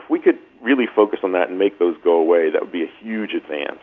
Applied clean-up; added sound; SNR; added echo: none; none; none; none.